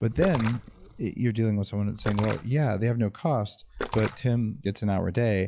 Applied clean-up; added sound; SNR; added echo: classical method log-MMSE.